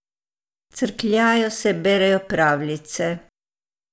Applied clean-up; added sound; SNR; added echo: none; none; none; none.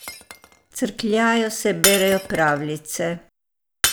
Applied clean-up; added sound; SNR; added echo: none; Shatter; 6 dB; none.